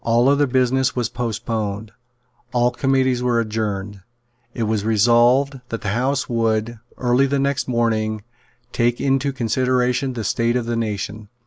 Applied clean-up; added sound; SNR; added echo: none; none; none; none.